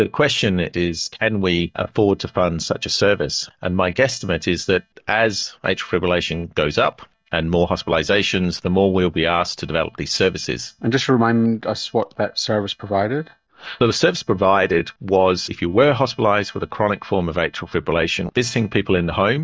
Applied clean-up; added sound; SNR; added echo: neural mask model DeepFilterNet 3.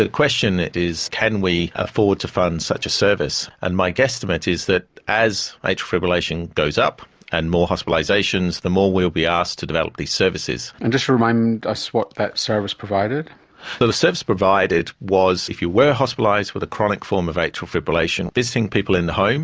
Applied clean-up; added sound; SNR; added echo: none; none; none; none.